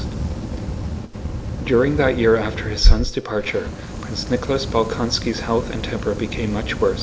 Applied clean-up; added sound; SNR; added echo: none; Fire; 8 dB; none.